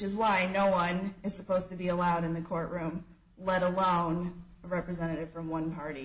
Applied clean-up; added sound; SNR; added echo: none; none; none; none.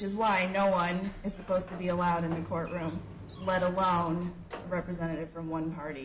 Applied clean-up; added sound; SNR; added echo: none; Sliding door; 16 dB; none.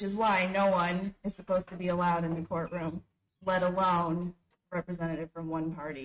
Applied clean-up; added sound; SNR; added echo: neural mask model RNNoise.